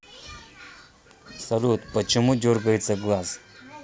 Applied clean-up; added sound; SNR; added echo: none; none; none; none.